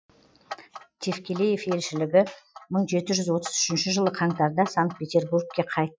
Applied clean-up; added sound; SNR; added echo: classical method Wiener filter.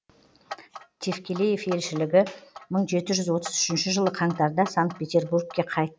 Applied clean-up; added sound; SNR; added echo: none; Clock; 18 dB; none.